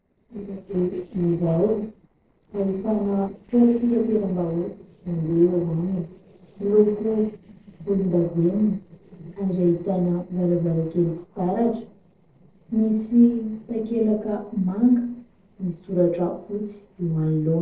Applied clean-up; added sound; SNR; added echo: neural separator model SepFormer DNS4.